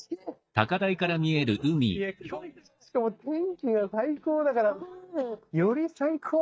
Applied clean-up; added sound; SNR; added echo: neural mask model DeepFilterNet 3.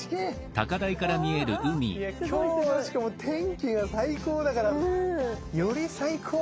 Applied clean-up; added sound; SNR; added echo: none; Bowed string instrument; 16 dB; none.